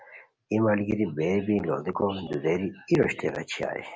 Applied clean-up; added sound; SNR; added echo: none; none; none; none.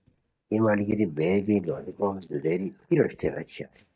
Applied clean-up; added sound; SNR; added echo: neural mask model DeepFilterNet 3.